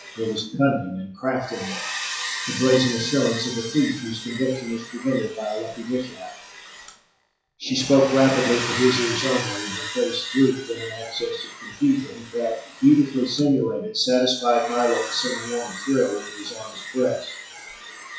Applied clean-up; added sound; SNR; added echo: classical method WPE with log-MMSE.